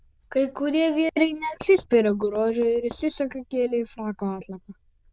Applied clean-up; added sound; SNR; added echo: neural diffusion model UNIVERSE++.